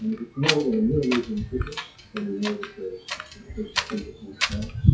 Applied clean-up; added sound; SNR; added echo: classical method WPE with log-MMSE.